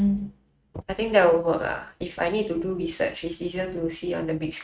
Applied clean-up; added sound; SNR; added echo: neural mask model RNNoise.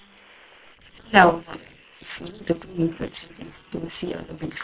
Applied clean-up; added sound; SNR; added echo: neural separator model SepFormer WHAM!.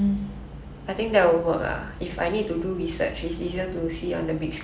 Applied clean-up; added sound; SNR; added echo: none; none; none; none.